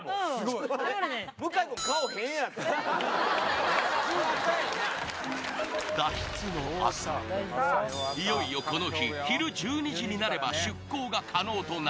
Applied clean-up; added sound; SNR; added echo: none; none; none; none.